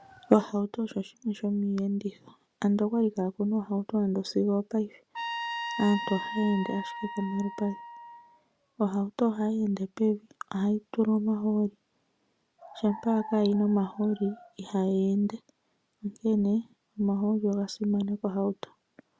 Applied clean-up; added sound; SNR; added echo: none; Trumpet; 8 dB; none.